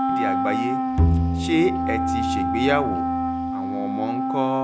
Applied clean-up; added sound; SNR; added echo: none; Bowed string instrument + Wind instrument, woodwind instrument; -4 dB; none.